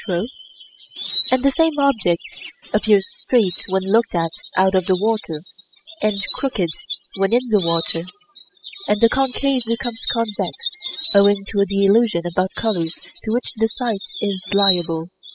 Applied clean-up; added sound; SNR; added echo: classical method spectral subtraction.